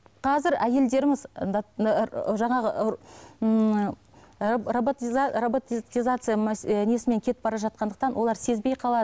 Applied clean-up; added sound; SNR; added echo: none; none; none; none.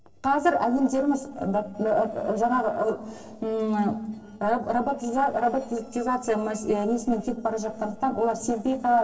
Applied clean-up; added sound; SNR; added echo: neural separator model SepFormer DNS4.